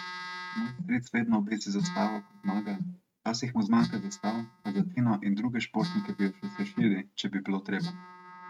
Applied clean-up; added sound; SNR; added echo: neural mask model RNNoise.